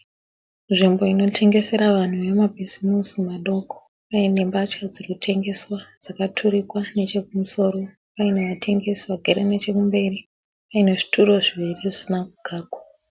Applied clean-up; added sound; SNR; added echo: none; none; none; none.